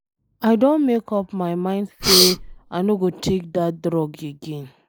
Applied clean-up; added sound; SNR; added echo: neural mask model Resemble Enhance denoiser.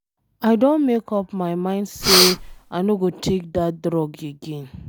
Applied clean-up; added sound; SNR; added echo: none; Breathing; -2 dB; none.